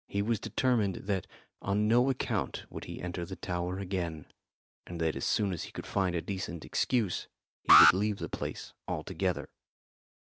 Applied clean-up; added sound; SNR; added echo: none; Alarm; -4 dB; none.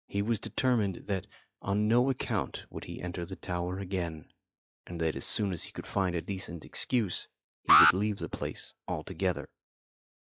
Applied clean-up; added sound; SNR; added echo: classical method log-MMSE.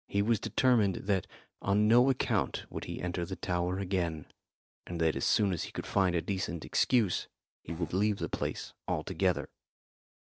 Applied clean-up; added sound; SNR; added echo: neural separator model SepFormer DNS4.